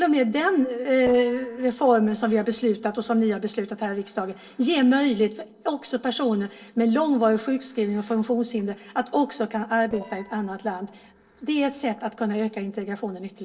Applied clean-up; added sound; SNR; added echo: neural separator model SepFormer DNS4.